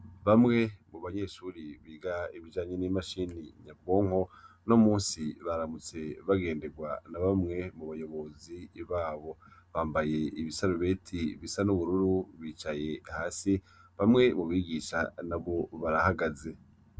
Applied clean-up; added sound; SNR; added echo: none; none; none; none.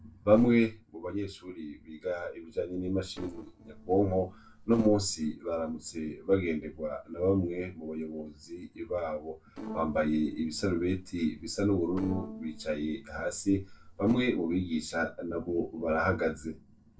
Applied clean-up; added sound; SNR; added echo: neural separator model SepFormer DNS4.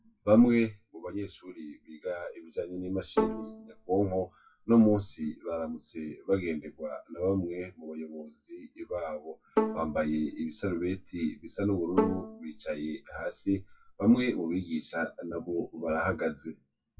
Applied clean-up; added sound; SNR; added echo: classical method WPE with log-MMSE.